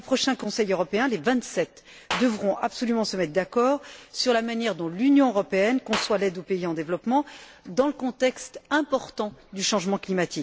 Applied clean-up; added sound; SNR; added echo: none; Clapping; 15 dB; none.